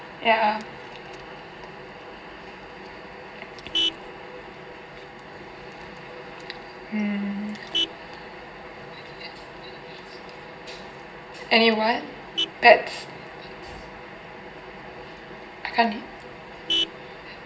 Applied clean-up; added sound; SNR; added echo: none; Vehicle horn, car horn, honking; 9 dB; reverberation time 1.2 s.